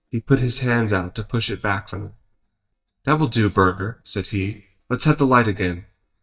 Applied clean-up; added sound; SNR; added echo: neural mask model DeepFilterNet 3.